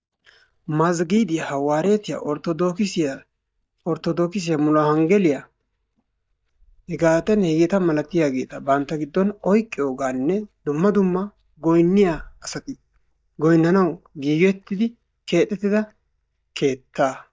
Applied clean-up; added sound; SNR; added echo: neural mask model DeepFilterNet 3.